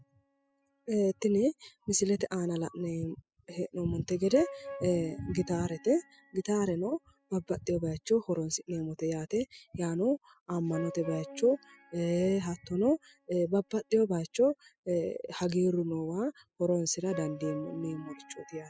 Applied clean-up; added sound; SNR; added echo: classical method spectral subtraction.